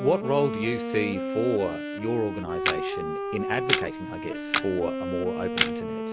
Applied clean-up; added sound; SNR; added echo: none; Camera + Wind instrument, woodwind instrument; 1 dB; none.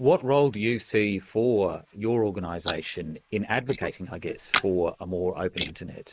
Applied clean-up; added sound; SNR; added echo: neural mask model Resemble Enhance denoiser.